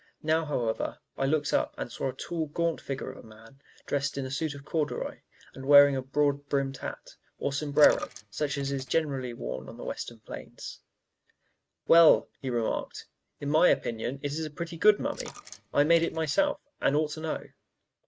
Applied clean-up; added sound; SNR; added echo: neural mask model RNNoise.